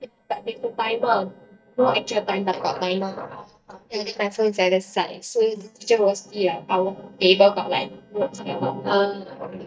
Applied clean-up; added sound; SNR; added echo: neural mask model DeepFilterNet 3.